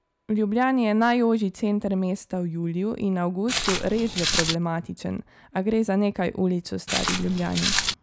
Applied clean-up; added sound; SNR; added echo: none; Walk, footsteps; -1 dB; none.